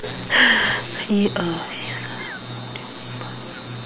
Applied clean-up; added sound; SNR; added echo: none; none; none; none.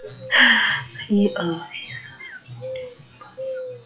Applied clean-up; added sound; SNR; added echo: classical method log-MMSE.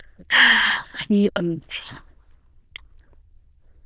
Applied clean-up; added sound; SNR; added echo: neural diffusion model UNIVERSE++.